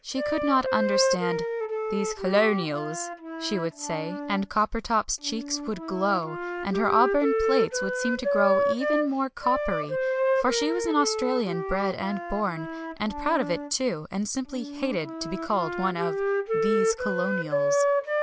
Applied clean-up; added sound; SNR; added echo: none; Wind instrument, woodwind instrument; 1 dB; none.